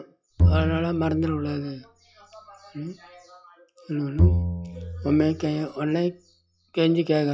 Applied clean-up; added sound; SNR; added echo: classical method log-MMSE.